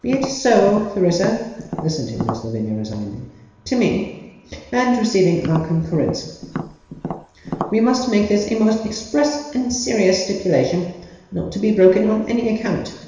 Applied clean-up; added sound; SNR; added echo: none; Tap; 10 dB; reverberation time 1.1 s.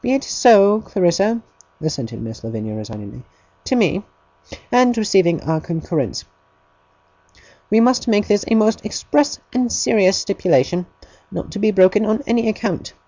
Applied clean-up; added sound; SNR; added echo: none; none; none; none.